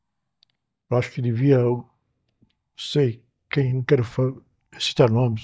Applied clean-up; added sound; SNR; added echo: neural mask model DeepFilterNet 3.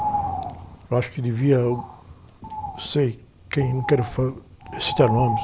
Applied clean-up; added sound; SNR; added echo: none; Bird; 7 dB; none.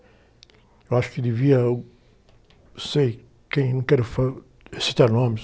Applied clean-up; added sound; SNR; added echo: none; none; none; none.